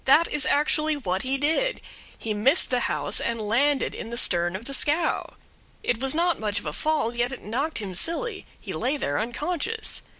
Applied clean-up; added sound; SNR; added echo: none; none; none; none.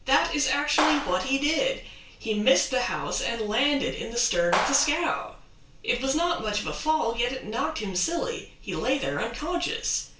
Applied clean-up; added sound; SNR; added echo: none; Clapping; 5 dB; reverberation time 0.3 s.